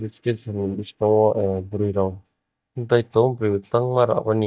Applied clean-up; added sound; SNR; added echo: neural mask model DeepFilterNet 3.